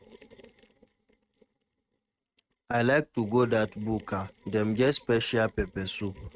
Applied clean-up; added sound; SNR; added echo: neural mask model RNNoise.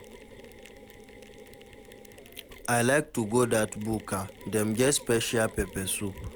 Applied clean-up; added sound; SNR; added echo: none; Mechanisms; 18 dB; none.